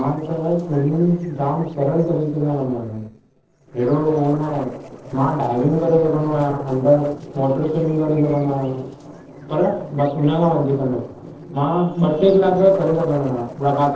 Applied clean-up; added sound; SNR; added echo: neural separator model SepFormer DNS4.